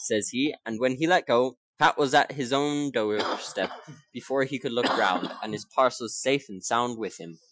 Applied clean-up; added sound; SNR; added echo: classical method Wiener filter.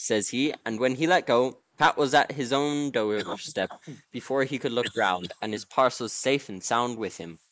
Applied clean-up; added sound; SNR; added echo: neural mask model Resemble Enhance denoiser.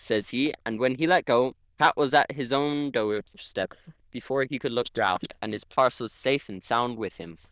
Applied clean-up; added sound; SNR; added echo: neural diffusion model UNIVERSE++.